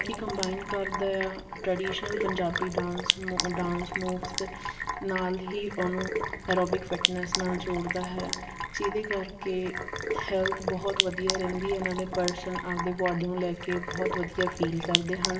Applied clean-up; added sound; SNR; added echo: none; Sink (filling or washing); 2 dB; reverberation time 2.3 s.